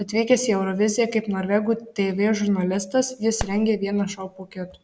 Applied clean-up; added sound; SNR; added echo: none; Fireworks; 13 dB; none.